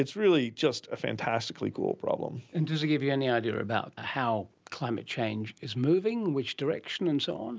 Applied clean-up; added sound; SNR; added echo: none; none; none; none.